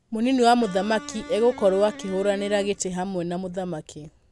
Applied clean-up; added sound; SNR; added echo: none; Electric guitar; 17 dB; none.